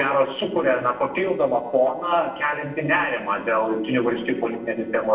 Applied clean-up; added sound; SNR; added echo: neural separator model SepFormer DNS4.